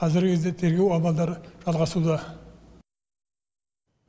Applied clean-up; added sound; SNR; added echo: none; none; none; none.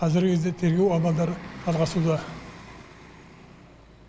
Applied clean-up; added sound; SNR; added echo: none; Bus; 17 dB; none.